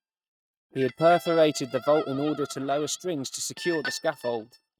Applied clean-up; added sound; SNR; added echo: neural mask model RNNoise.